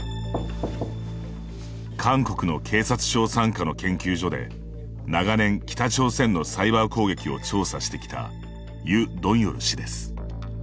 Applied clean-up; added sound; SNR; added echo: none; none; none; none.